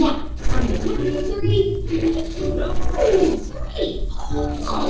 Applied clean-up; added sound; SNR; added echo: neural separator model SepFormer DNS4.